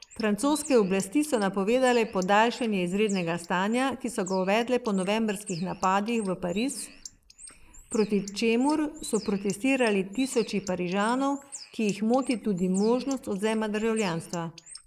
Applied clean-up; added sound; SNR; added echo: neural mask model Resemble Enhance denoiser.